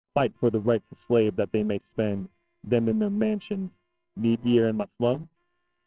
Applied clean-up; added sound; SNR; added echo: neural separator model SepFormer WHAMR!.